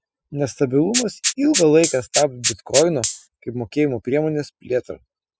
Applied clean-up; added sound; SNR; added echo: classical method spectral subtraction.